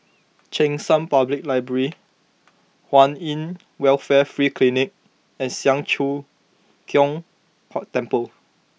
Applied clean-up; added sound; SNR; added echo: none; none; none; none.